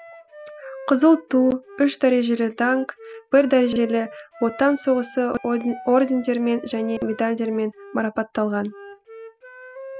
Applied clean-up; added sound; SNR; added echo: none; Wind instrument, woodwind instrument; 18 dB; none.